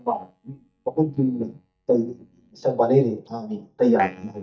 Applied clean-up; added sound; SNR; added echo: neural mask model DeepFilterNet 3.